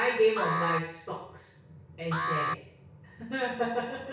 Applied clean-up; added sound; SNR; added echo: none; Alarm; 4 dB; reverberation time 0.6 s.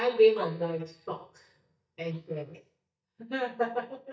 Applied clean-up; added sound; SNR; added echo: neural mask model DeepFilterNet 3.